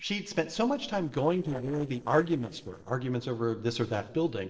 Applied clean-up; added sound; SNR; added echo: neural separator model SepFormer DNS4.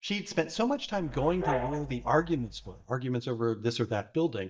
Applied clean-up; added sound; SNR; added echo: neural mask model DeepFilterNet 3.